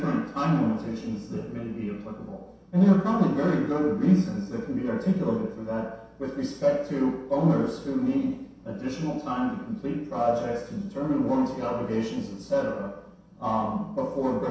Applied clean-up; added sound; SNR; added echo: none; none; none; reverberation time 0.7 s.